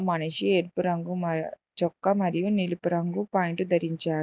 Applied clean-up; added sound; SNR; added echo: none; none; none; none.